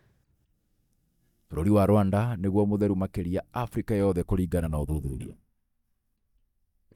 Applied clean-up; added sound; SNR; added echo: neural mask model DeepFilterNet 3.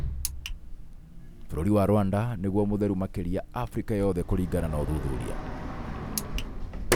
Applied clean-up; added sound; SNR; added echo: none; Sliding door; 5 dB; none.